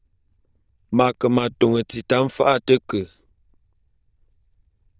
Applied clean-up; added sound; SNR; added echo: neural diffusion model UNIVERSE++.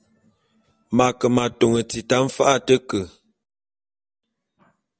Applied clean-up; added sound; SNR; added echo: none; none; none; none.